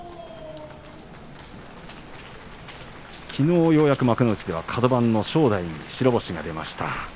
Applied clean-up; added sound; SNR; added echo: none; none; none; none.